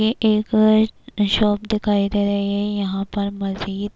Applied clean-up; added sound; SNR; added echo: none; none; none; none.